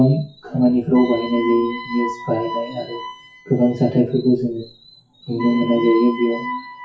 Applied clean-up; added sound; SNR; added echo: classical method WPE with log-MMSE.